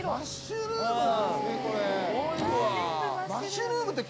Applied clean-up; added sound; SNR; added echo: none; Squeak; 17 dB; none.